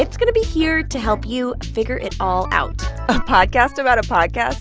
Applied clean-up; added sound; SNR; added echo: none; none; none; none.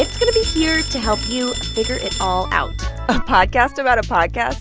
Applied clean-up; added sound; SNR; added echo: none; Telephone; 11 dB; none.